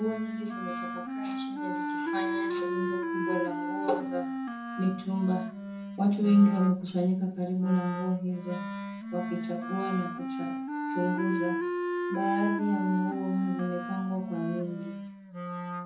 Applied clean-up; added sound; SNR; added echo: none; Wind instrument, woodwind instrument; 3 dB; reverberation time 0.6 s.